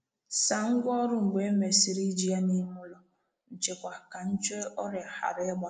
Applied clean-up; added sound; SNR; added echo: neural mask model Resemble Enhance denoiser.